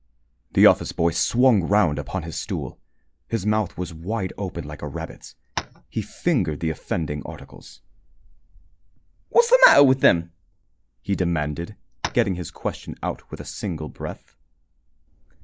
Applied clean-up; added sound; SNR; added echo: neural mask model Resemble Enhance denoiser.